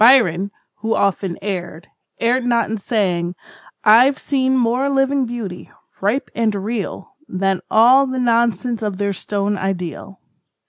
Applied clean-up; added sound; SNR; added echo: none; none; none; none.